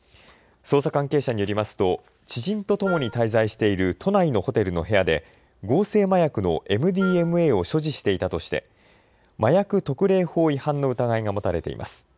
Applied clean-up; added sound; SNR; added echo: none; Wind instrument, woodwind instrument; 14 dB; none.